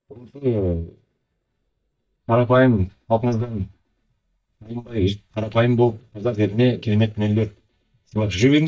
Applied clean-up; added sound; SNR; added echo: neural mask model DeepFilterNet 3.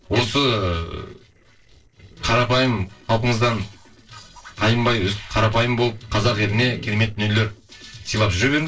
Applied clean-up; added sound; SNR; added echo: neural separator model SepFormer DNS4.